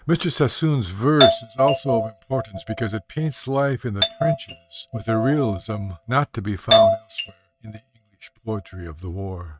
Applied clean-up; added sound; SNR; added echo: neural mask model RNNoise.